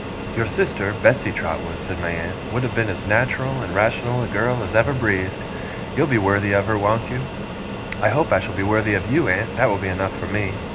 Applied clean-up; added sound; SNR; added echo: none; Fixed-wing aircraft, airplane; 8 dB; none.